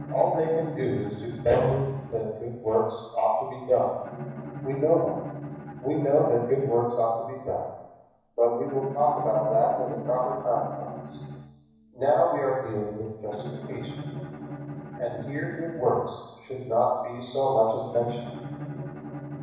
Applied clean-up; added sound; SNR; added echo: none; Bowed string instrument; 12 dB; reverberation time 1.1 s.